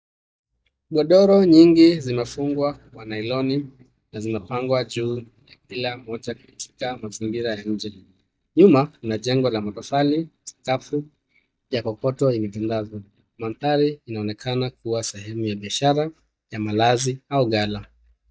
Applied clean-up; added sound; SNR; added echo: neural mask model DeepFilterNet 3.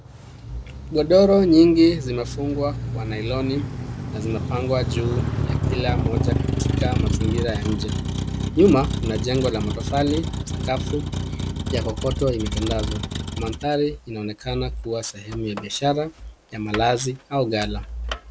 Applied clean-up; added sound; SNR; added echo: none; Motor vehicle (road); 4 dB; none.